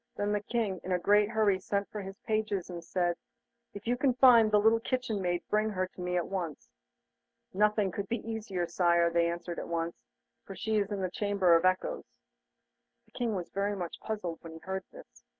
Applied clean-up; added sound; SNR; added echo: none; none; none; none.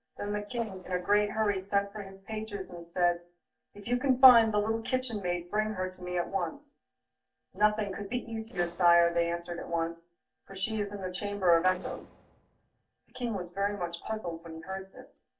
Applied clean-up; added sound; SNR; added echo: neural separator model SepFormer DNS4.